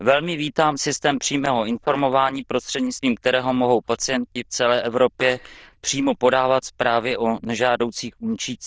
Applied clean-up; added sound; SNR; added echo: neural diffusion model UNIVERSE++.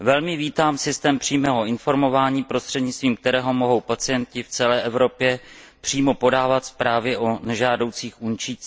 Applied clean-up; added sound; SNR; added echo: none; none; none; none.